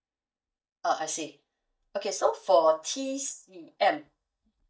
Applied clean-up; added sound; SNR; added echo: neural mask model DeepFilterNet 3.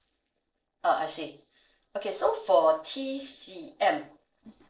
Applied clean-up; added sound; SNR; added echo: neural separator model SepFormer DNS4.